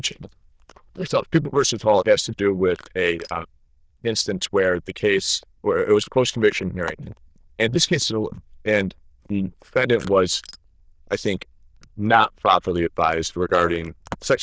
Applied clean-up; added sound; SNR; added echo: neural diffusion model UNIVERSE++.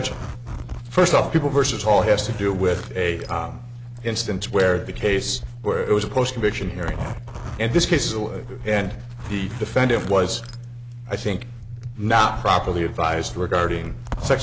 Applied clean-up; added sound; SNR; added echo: none; Zipper (clothing); 10 dB; none.